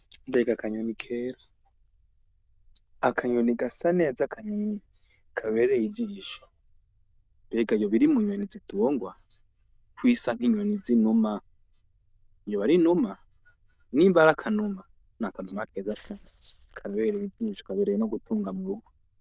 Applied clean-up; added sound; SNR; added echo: neural diffusion model UNIVERSE++.